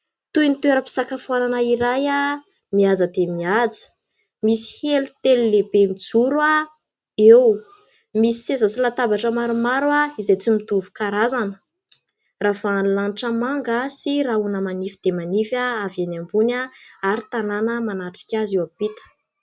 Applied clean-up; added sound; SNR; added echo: none; none; none; none.